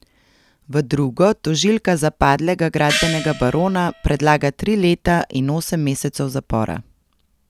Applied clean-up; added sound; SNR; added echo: none; Gong; 7 dB; none.